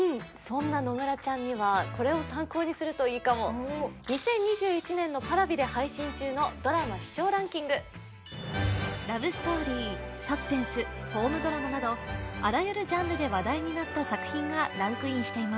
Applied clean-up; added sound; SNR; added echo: none; none; none; none.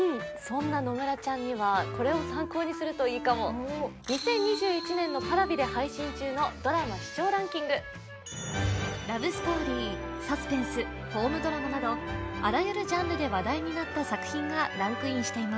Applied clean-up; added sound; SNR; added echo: none; Wind instrument, woodwind instrument; 11 dB; none.